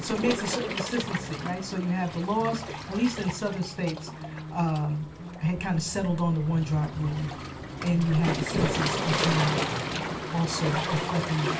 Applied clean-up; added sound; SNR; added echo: none; Waves, surf; 4 dB; reverberation time 0.3 s.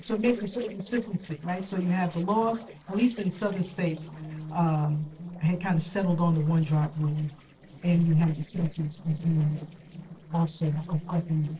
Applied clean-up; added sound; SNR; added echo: neural separator model SepFormer DNS4.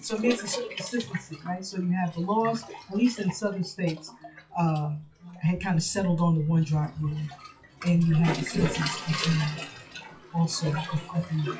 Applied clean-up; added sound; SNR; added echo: classical method WPE with log-MMSE.